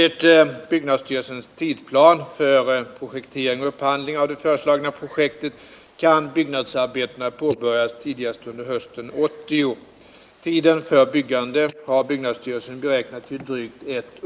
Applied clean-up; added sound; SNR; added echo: neural mask model Resemble Enhance denoiser.